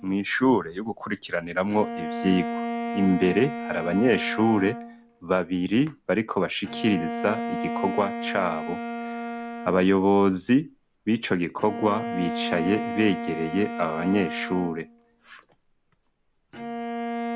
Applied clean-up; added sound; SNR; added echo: none; Bowed string instrument; 8 dB; none.